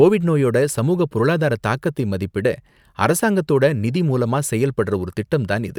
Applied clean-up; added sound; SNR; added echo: none; none; none; none.